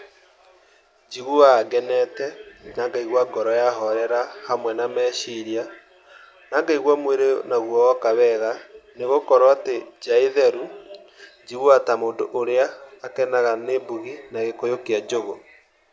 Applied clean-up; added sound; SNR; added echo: none; none; none; none.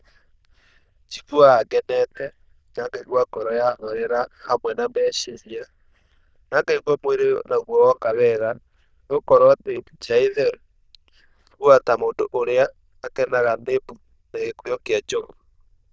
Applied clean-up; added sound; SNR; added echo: neural diffusion model UNIVERSE++.